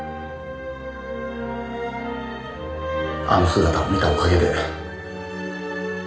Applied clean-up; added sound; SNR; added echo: none; none; none; reverberation time 0.5 s.